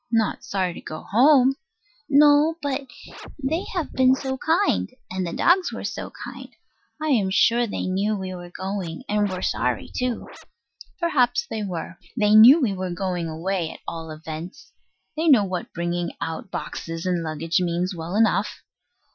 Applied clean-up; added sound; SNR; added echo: classical method Wiener filter.